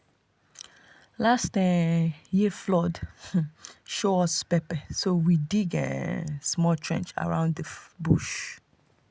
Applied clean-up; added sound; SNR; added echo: none; none; none; none.